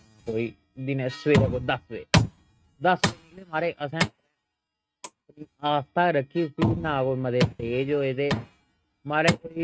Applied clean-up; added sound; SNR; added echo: neural mask model RNNoise.